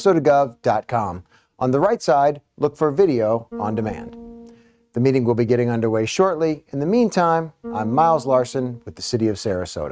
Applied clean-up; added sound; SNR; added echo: neural mask model RNNoise.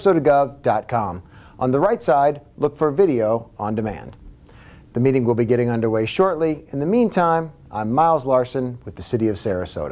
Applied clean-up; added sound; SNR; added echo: none; none; none; none.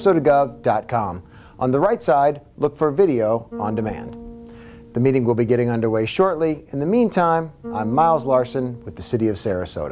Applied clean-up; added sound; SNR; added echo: none; Bass guitar; 19 dB; none.